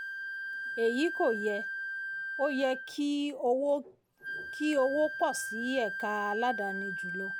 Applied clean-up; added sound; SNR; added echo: none; Wind instrument, woodwind instrument; 6 dB; none.